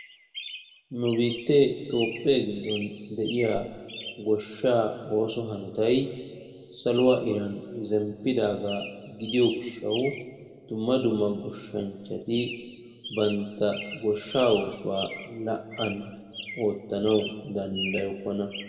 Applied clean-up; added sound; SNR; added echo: none; Chirp, tweet; 14 dB; reverberation time 1.7 s.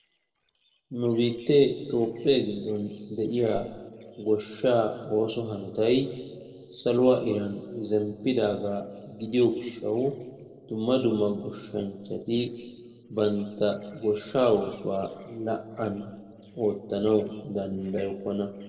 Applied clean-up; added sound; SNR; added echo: neural separator model SepFormer DNS4.